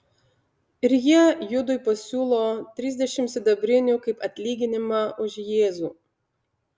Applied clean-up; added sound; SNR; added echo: none; none; none; none.